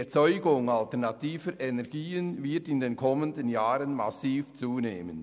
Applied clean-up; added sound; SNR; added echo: none; none; none; none.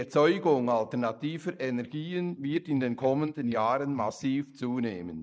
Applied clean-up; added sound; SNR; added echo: neural mask model Resemble Enhance denoiser.